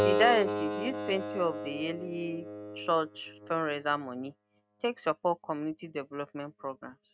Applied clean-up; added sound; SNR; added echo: neural mask model RNNoise.